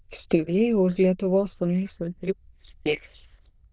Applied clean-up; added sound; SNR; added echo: neural diffusion model UNIVERSE++.